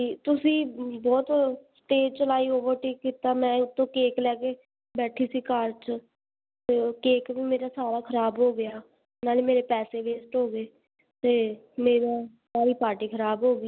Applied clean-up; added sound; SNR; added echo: none; none; none; none.